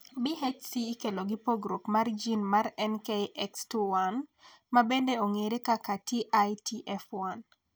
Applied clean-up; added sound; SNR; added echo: none; none; none; none.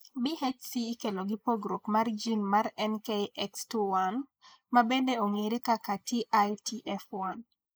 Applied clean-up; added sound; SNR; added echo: neural mask model Resemble Enhance denoiser.